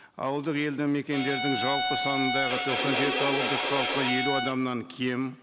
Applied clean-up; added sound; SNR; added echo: none; Bowed string instrument; -1 dB; none.